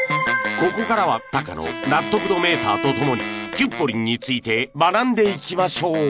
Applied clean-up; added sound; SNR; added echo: none; Bowed string instrument; 9 dB; none.